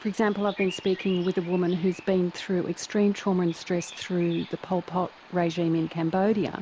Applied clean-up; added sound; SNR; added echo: none; Bird vocalization, bird call, bird song; 18 dB; none.